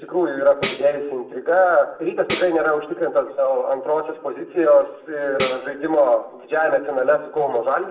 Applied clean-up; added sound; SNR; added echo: none; Tambourine; 14 dB; reverberation time 0.5 s.